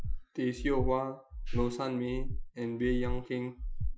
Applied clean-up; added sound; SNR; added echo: classical method Wiener filter.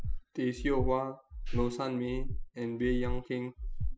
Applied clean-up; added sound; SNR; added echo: classical method spectral subtraction.